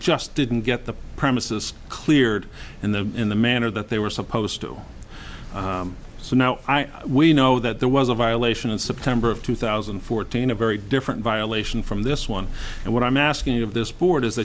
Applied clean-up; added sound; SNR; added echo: none; none; none; none.